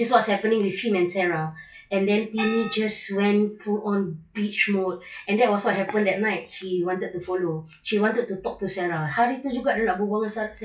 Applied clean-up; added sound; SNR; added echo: classical method log-MMSE.